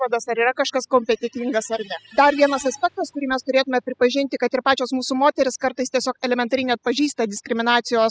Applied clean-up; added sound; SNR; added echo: classical method spectral subtraction.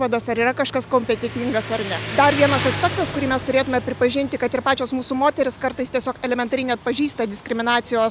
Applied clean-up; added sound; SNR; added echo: none; Motorcycle; 11 dB; none.